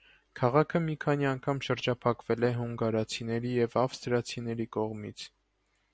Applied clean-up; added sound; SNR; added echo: none; none; none; none.